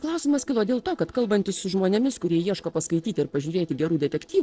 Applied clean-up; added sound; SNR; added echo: neural separator model SepFormer DNS4.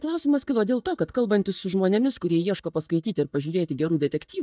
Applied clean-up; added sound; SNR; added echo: neural mask model DeepFilterNet 3.